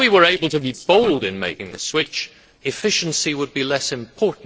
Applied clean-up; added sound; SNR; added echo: neural separator model SepFormer DNS4.